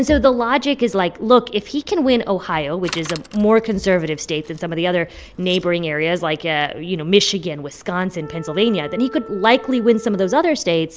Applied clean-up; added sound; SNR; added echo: none; Wind instrument, woodwind instrument + Bicycle; 19 dB; none.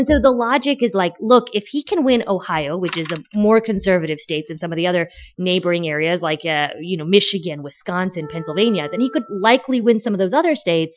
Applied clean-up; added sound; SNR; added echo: classical method Wiener filter.